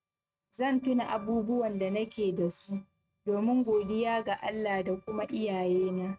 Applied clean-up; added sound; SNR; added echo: neural mask model RNNoise.